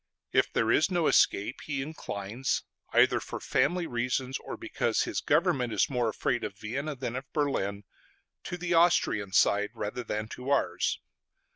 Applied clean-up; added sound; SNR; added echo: none; none; none; none.